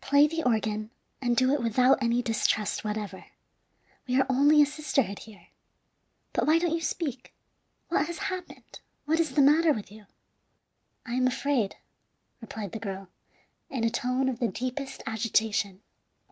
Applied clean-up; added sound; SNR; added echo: none; none; none; none.